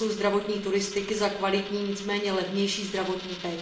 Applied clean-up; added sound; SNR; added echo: none; Coin (dropping); 15 dB; reverberation time 0.9 s.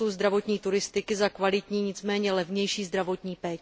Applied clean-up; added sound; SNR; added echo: none; none; none; none.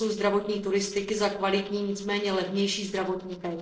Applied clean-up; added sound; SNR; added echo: neural separator model SepFormer DNS4.